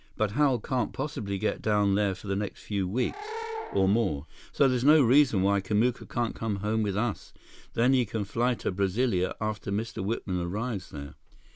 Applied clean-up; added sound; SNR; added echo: none; Animal / Brass instrument; 14 dB; none.